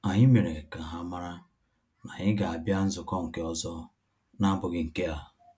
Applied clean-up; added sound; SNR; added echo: none; none; none; none.